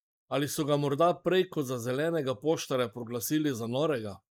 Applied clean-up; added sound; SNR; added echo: neural mask model Resemble Enhance denoiser.